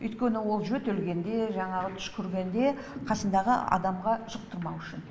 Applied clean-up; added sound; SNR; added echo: none; none; none; none.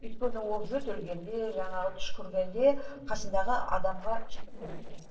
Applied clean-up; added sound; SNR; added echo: neural separator model SepFormer DNS4.